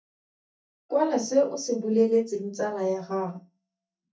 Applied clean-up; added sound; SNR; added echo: neural mask model DeepFilterNet 3.